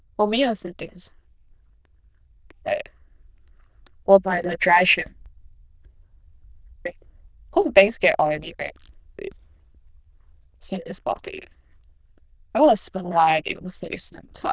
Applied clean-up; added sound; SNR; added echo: neural diffusion model UNIVERSE++.